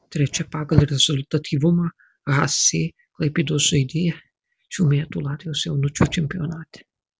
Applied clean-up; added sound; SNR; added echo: none; none; none; none.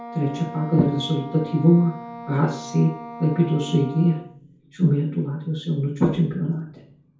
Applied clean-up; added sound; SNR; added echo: none; Wind instrument, woodwind instrument; 16 dB; reverberation time 0.6 s.